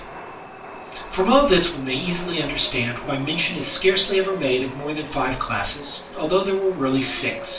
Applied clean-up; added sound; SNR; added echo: none; Chatter / Subway, metro, underground; 14 dB; reverberation time 0.3 s.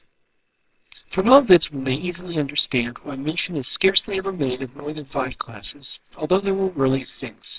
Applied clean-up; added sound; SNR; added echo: neural separator model SepFormer WHAMR!.